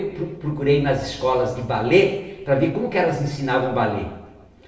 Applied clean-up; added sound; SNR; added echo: none; none; none; reverberation time 0.9 s.